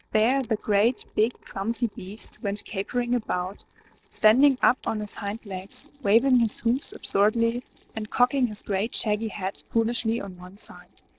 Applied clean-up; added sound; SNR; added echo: neural separator model SepFormer DNS4.